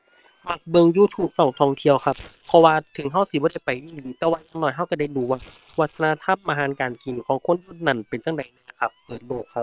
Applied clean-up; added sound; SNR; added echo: neural separator model SepFormer WHAM!.